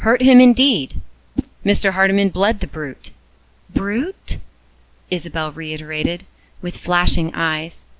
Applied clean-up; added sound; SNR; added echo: none; Whoosh, swoosh, swish; 14 dB; none.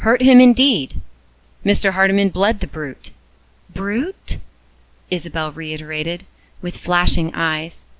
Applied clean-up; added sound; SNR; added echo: none; none; none; none.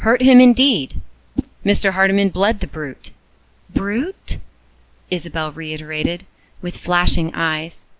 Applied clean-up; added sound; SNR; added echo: neural mask model Resemble Enhance denoiser.